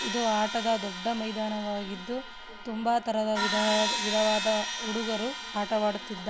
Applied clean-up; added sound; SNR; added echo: none; Crash cymbal; 5 dB; none.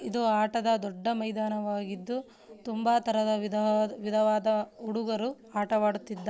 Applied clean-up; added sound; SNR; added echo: none; none; none; none.